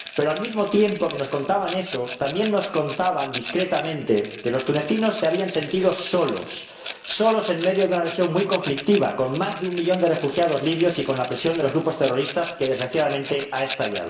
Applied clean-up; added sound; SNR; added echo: none; Rattle; 8 dB; reverberation time 0.8 s.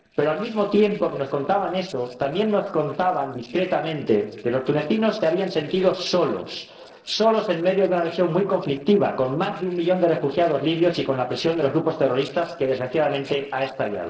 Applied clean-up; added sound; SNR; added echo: neural separator model SepFormer DNS4.